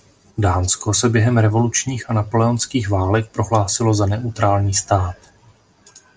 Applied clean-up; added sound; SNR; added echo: none; none; none; none.